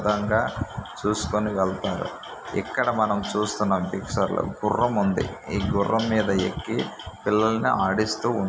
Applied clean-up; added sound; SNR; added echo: none; none; none; none.